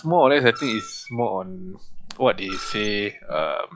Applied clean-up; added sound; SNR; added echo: classical method log-MMSE.